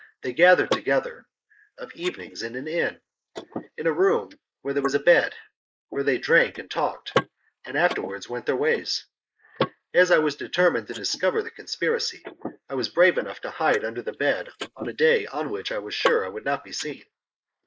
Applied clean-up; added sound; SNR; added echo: neural mask model Resemble Enhance denoiser.